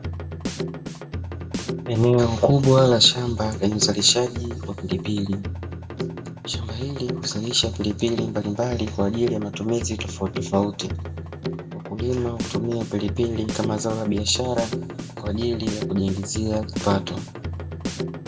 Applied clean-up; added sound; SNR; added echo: none; Drum kit; 7 dB; reverberation time 0.8 s.